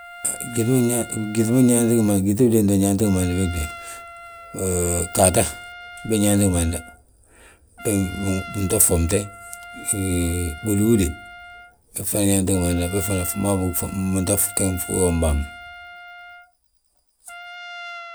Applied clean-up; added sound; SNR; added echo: none; Trumpet; 17 dB; none.